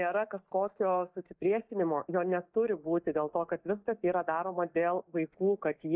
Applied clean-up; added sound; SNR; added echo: neural mask model DeepFilterNet 3.